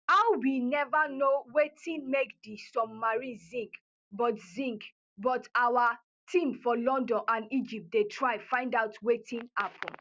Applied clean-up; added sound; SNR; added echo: none; none; none; none.